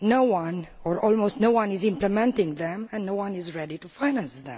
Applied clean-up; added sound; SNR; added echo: none; none; none; none.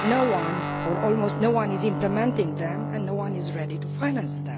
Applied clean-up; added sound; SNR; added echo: none; Guitar; 3 dB; none.